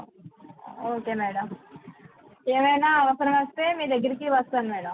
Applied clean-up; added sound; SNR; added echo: none; none; none; none.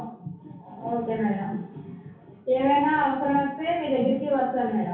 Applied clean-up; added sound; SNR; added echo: none; none; none; reverberation time 0.6 s.